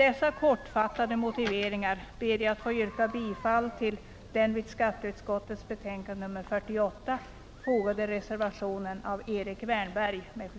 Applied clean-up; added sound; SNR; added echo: none; Chatter; 17 dB; none.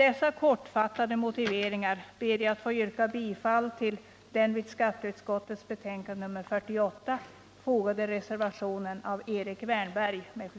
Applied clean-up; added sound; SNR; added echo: none; none; none; none.